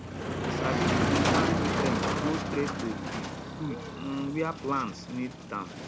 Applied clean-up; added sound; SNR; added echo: none; Motor vehicle (road); -3 dB; none.